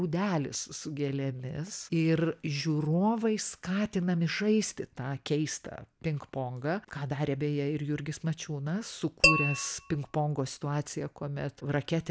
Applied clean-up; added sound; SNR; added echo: none; Tap / Glass; -1 dB; none.